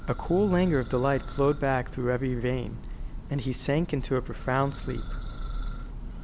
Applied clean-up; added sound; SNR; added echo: none; Church bell; 7 dB; none.